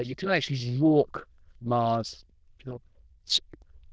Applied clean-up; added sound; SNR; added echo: neural diffusion model UNIVERSE++.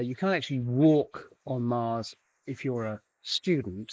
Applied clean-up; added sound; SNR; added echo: neural mask model Resemble Enhance denoiser.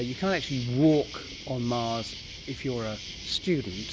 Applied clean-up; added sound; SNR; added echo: none; Insect; 13 dB; none.